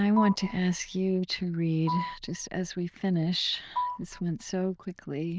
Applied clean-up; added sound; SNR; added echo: neural diffusion model UNIVERSE++.